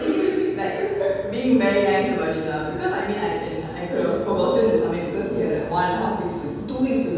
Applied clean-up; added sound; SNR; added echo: none; none; none; reverberation time 1.2 s.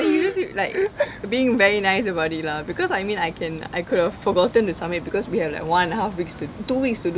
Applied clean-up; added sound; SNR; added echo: none; none; none; none.